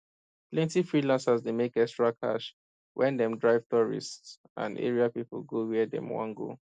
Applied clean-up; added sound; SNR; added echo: none; none; none; none.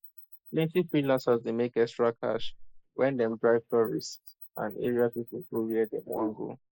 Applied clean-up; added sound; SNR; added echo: neural mask model Resemble Enhance denoiser.